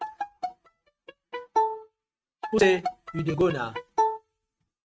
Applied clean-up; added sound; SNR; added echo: neural mask model RNNoise.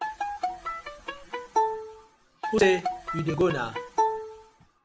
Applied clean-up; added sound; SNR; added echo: none; Bowed string instrument; 1 dB; none.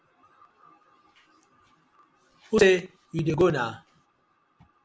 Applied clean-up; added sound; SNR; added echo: none; none; none; none.